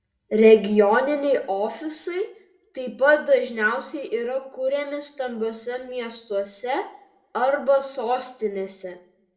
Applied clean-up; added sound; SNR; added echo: none; none; none; reverberation time 0.4 s.